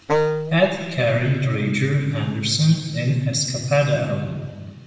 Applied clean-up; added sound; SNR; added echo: none; Wind instrument, woodwind instrument; 2 dB; reverberation time 1.5 s.